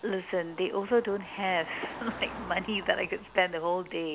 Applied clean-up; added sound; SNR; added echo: none; Car passing by; 15 dB; none.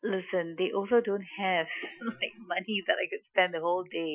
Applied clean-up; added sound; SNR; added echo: classical method Wiener filter.